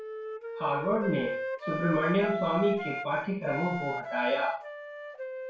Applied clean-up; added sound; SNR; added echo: none; Wind instrument, woodwind instrument; 5 dB; reverberation time 0.3 s.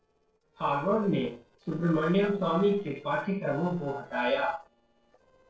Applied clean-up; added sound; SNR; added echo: neural separator model SepFormer DNS4.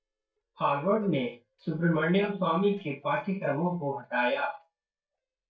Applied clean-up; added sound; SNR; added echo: neural mask model DeepFilterNet 3.